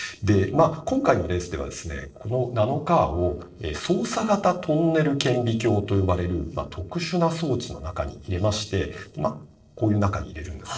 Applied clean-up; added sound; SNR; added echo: neural separator model SepFormer DNS4.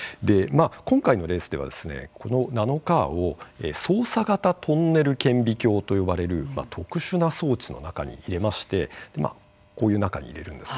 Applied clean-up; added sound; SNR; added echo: none; none; none; none.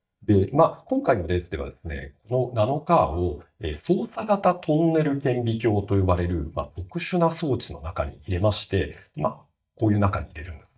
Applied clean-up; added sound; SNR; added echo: neural mask model DeepFilterNet 3.